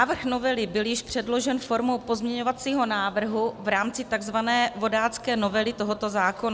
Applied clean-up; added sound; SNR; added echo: none; none; none; none.